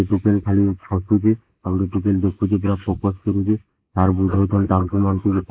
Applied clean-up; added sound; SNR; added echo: neural mask model Resemble Enhance denoiser.